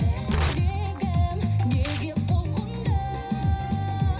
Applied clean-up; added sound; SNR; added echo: none; Tearing; 16 dB; reverberation time 0.4 s.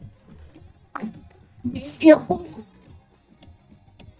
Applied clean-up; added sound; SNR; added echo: neural mask model DeepFilterNet 3.